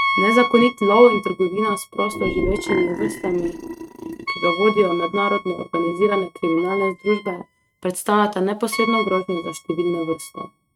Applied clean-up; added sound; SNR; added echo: neural mask model RNNoise.